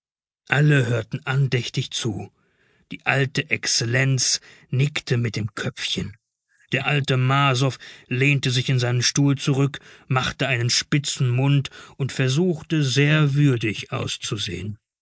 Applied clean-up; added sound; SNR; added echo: neural mask model Resemble Enhance denoiser.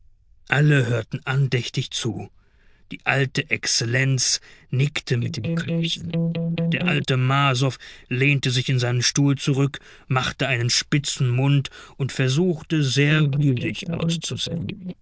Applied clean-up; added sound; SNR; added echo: neural diffusion model UNIVERSE++.